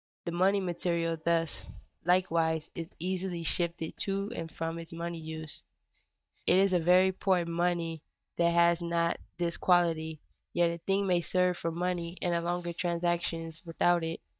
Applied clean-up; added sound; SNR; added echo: neural mask model DeepFilterNet 3.